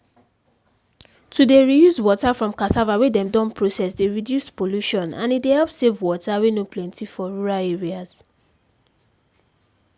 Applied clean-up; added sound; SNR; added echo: none; none; none; none.